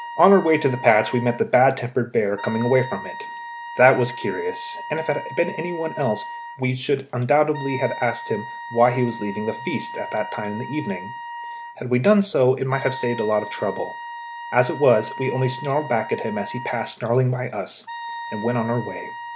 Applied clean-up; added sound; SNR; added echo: none; Wind instrument, woodwind instrument; 12 dB; none.